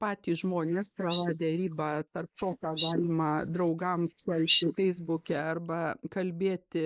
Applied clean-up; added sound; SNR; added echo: neural mask model Resemble Enhance denoiser.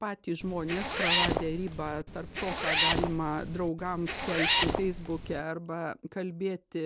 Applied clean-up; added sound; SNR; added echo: none; Zipper (clothing); -4 dB; none.